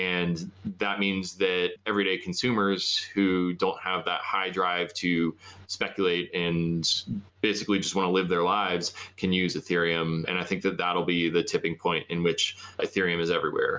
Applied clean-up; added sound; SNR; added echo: none; none; none; none.